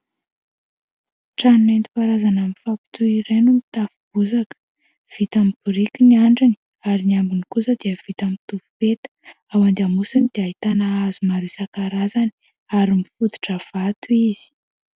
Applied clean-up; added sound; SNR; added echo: none; none; none; none.